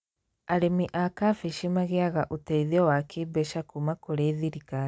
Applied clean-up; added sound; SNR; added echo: none; none; none; none.